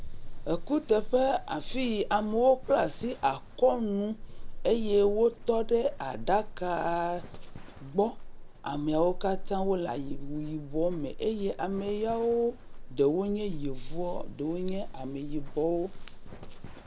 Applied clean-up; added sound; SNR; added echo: none; Livestock, farm animals, working animals; 6 dB; none.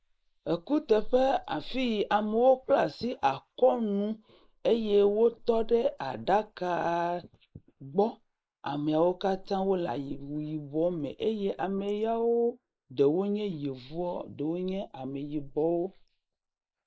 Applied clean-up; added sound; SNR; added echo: neural mask model Resemble Enhance denoiser.